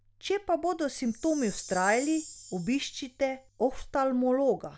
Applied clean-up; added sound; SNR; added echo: none; Chime; 18 dB; none.